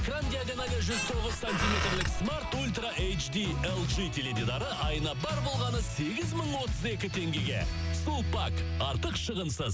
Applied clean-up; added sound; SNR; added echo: none; Squeak; 3 dB; none.